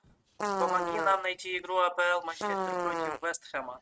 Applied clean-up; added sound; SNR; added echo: neural mask model RNNoise.